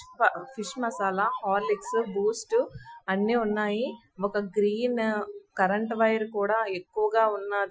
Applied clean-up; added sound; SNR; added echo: classical method Wiener filter.